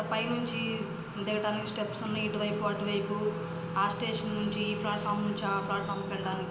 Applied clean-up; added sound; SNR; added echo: none; Wind instrument, woodwind instrument; 7 dB; reverberation time 0.8 s.